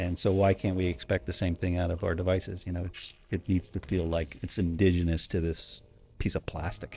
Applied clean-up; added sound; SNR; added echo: neural separator model SepFormer DNS4.